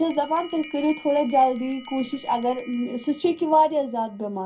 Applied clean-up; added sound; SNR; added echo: none; Bell; 17 dB; reverberation time 0.3 s.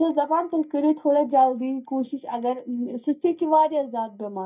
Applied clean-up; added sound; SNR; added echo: neural mask model DeepFilterNet 3.